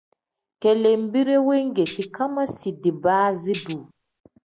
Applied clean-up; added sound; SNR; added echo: none; Tambourine; 4 dB; none.